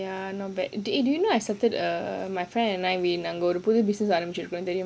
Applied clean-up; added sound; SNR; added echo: none; none; none; none.